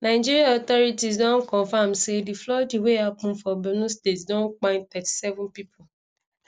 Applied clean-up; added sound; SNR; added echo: none; none; none; none.